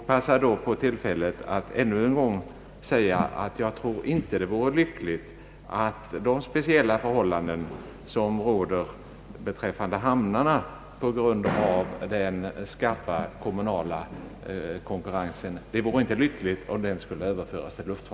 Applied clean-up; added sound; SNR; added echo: none; none; none; none.